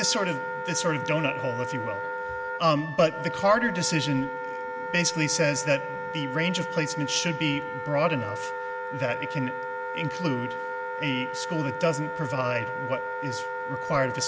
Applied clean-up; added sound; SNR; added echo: none; Wind instrument, woodwind instrument; 4 dB; none.